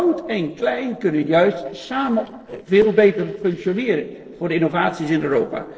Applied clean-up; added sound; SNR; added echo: neural separator model SepFormer DNS4.